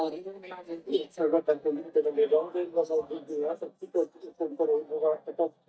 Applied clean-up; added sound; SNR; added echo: neural mask model DeepFilterNet 3.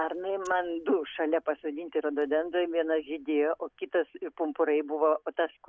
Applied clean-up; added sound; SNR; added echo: none; none; none; none.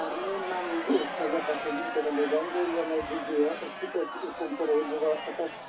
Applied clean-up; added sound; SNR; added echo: none; Crowd; 6 dB; reverberation time 0.3 s.